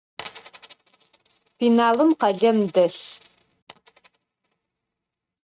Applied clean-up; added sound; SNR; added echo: neural mask model RNNoise.